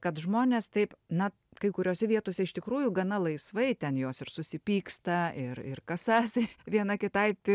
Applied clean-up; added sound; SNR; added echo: none; none; none; none.